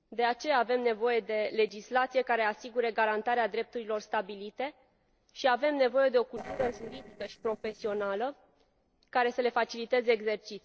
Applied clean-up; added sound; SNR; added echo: neural separator model SepFormer DNS4.